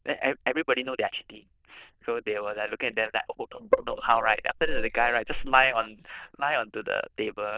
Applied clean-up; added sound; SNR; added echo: neural diffusion model UNIVERSE++.